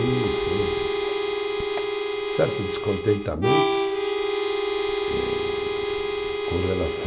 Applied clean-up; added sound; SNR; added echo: none; Harmonica; -4 dB; none.